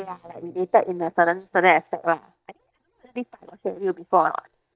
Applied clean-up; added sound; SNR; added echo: neural mask model DeepFilterNet 3.